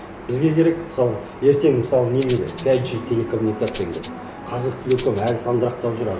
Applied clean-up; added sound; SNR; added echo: none; Rattle (instrument); 7 dB; none.